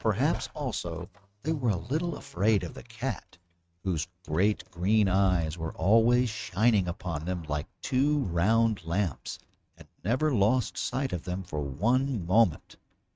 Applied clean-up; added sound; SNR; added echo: neural mask model RNNoise.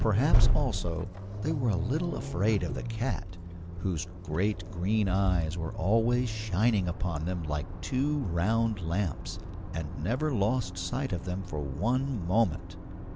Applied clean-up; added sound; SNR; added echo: none; Accelerating, revving, vroom; 3 dB; none.